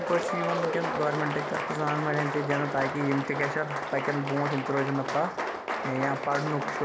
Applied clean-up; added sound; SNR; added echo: none; Applause; 2 dB; none.